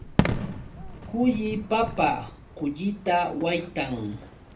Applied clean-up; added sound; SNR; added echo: none; Fireworks; 5 dB; reverberation time 0.3 s.